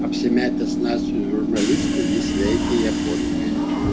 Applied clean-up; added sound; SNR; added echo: none; Subway, metro, underground / Train; -3 dB; none.